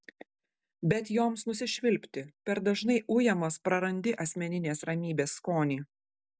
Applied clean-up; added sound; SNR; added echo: none; none; none; none.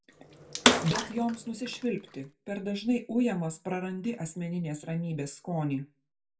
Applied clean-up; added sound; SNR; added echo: none; Bathtub (filling or washing) / Water / Splash, splatter; -2 dB; reverberation time 0.2 s.